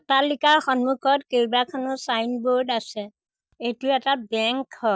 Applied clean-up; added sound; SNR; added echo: none; none; none; none.